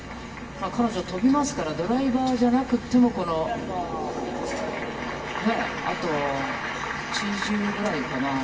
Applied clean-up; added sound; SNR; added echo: none; none; none; reverberation time 0.9 s.